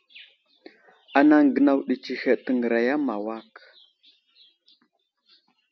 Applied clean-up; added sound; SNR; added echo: none; none; none; none.